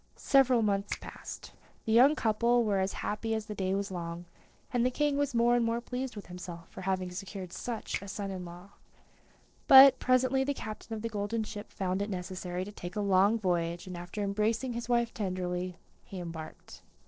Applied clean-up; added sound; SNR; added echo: neural separator model SepFormer DNS4.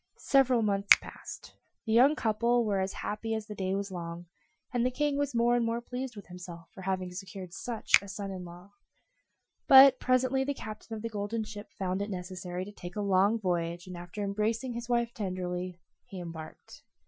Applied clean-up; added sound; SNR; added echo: classical method Wiener filter.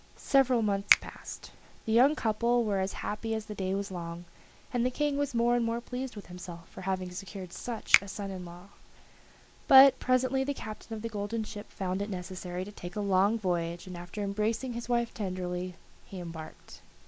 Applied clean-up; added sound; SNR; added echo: none; Finger snapping; 5 dB; none.